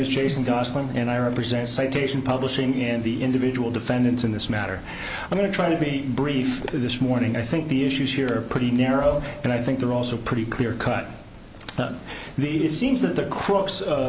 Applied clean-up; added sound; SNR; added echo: none; none; none; none.